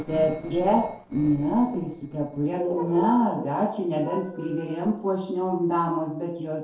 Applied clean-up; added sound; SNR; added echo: neural separator model SepFormer DNS4.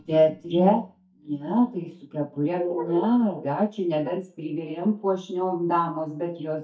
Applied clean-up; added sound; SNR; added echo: neural mask model DeepFilterNet 3.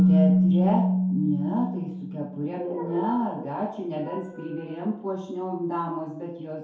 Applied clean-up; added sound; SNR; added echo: none; Keyboard (musical); -3 dB; reverberation time 2.3 s.